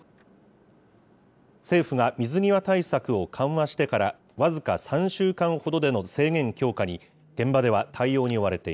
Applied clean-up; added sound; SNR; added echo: none; none; none; none.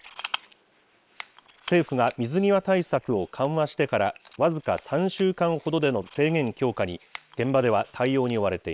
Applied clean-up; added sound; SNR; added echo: neural separator model SepFormer WHAM!.